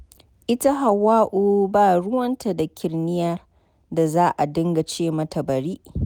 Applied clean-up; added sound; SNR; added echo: none; none; none; none.